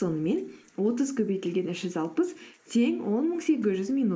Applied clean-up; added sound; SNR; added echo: neural mask model Resemble Enhance denoiser.